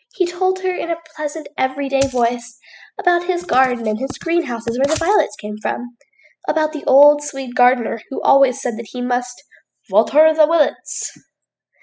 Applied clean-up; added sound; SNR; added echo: classical method spectral subtraction.